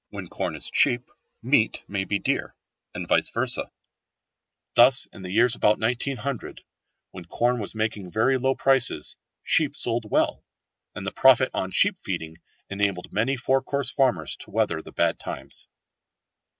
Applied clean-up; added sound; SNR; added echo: none; none; none; none.